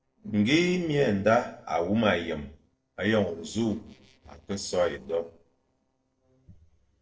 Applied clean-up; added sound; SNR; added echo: neural separator model SepFormer DNS4.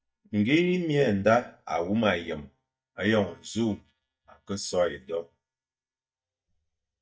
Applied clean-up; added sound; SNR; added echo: neural mask model DeepFilterNet 3.